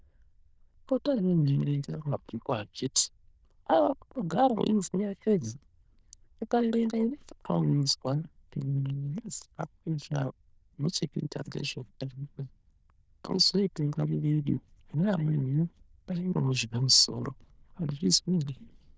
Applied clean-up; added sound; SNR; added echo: neural diffusion model UNIVERSE++.